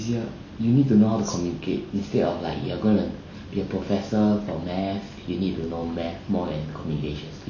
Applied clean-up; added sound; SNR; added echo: none; none; none; none.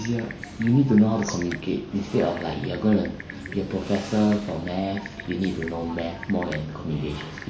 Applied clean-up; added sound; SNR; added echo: none; Typing; 16 dB; none.